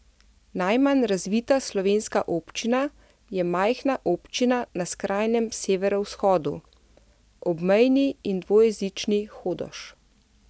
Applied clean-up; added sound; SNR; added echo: none; none; none; none.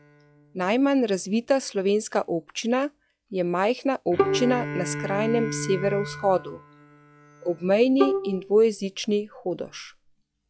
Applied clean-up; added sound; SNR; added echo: classical method log-MMSE.